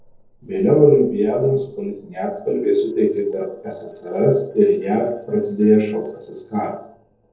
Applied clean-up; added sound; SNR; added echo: neural separator model SepFormer DNS4.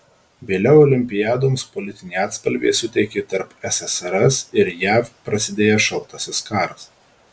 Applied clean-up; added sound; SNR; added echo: none; none; none; none.